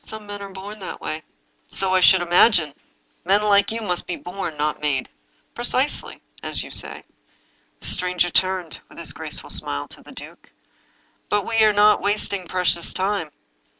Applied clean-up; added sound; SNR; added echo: none; none; none; none.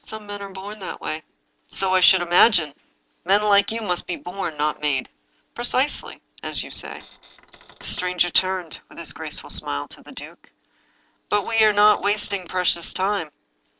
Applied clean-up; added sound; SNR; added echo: neural separator model SepFormer DNS4.